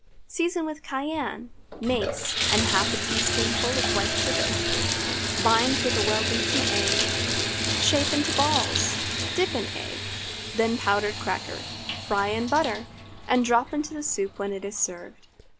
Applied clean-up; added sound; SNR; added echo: none; Bathtub (filling or washing) / Water tap, faucet; 0 dB; none.